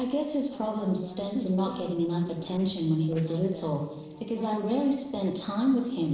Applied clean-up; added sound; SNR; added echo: neural separator model SepFormer DNS4.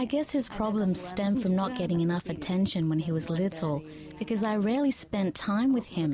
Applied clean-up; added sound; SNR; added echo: none; none; none; none.